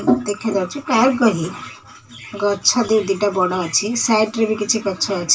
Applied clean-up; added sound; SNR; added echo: none; none; none; reverberation time 0.2 s.